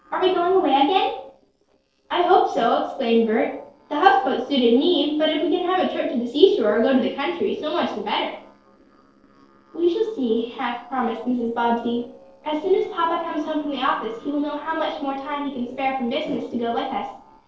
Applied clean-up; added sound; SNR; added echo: neural separator model SepFormer DNS4.